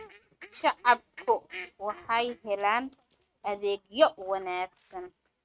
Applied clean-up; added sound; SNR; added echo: neural mask model RNNoise.